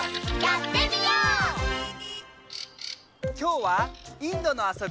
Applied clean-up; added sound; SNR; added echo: none; Bird vocalization, bird call, bird song; 16 dB; none.